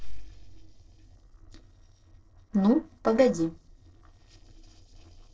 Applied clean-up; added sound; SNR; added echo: neural separator model SepFormer DNS4.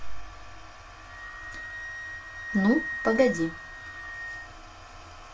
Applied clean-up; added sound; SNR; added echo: none; Wind instrument, woodwind instrument; 9 dB; reverberation time 0.2 s.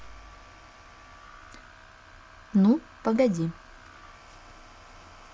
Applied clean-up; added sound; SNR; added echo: none; none; none; none.